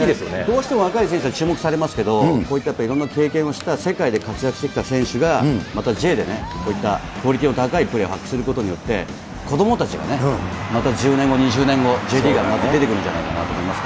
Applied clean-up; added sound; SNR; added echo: none; none; none; none.